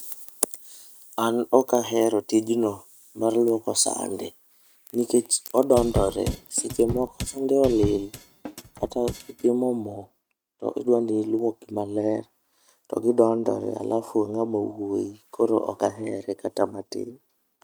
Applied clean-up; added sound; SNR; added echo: neural mask model RNNoise.